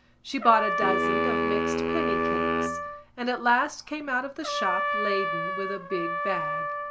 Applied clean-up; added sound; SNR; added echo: none; Trumpet + Wind instrument, woodwind instrument; -1 dB; none.